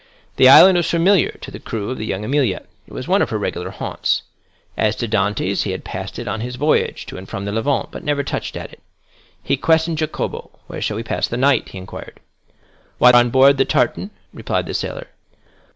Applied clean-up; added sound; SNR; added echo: none; none; none; none.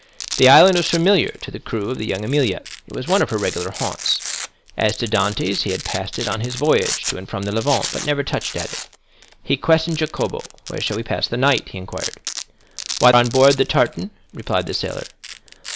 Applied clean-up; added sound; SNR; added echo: none; Domestic sounds, home sounds; 12 dB; none.